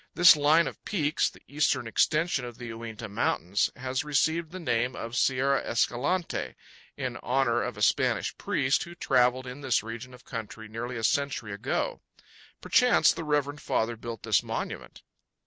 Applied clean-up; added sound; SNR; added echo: none; none; none; none.